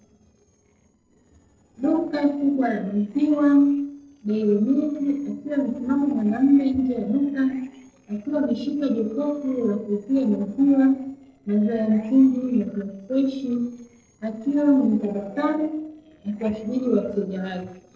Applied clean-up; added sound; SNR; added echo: neural separator model SepFormer DNS4.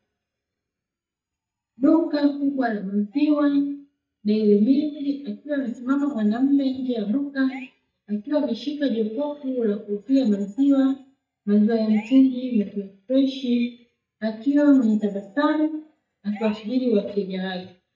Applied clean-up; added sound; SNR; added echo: neural mask model DeepFilterNet 3.